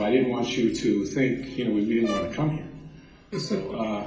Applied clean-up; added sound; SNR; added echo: none; Brass instrument; 10 dB; reverberation time 0.4 s.